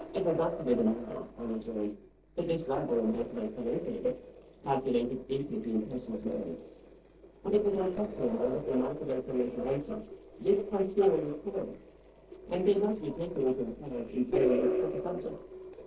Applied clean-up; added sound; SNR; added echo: neural separator model SepFormer DNS4.